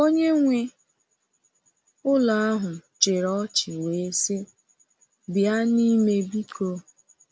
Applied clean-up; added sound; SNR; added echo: none; none; none; none.